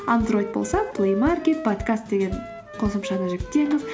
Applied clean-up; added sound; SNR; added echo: none; Wind instrument, woodwind instrument; 12 dB; none.